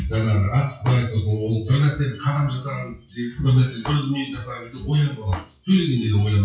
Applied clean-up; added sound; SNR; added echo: classical method WPE with log-MMSE.